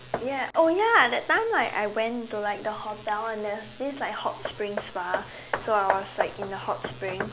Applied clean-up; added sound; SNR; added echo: none; Hammer; 10 dB; none.